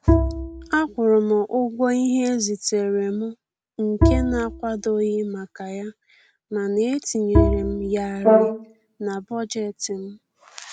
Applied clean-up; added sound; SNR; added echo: none; Bowed string instrument + Brass instrument; -1 dB; none.